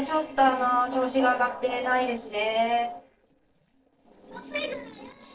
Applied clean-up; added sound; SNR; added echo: neural separator model SepFormer DNS4.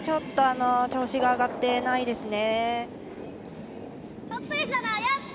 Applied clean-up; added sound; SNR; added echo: none; none; none; none.